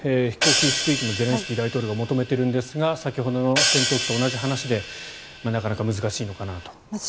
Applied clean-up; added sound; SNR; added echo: none; Hi-hat; 3 dB; none.